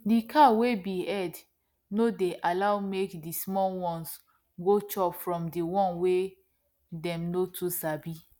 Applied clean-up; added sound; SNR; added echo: none; none; none; none.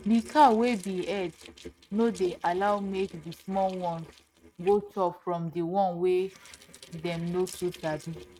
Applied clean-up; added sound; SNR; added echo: neural mask model RNNoise.